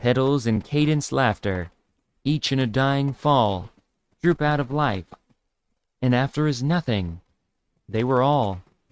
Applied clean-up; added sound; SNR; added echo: neural mask model RNNoise.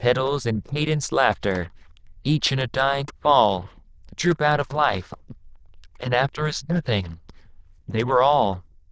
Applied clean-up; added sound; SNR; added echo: neural diffusion model UNIVERSE++.